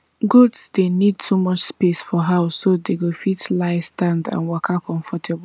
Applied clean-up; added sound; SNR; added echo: none; none; none; none.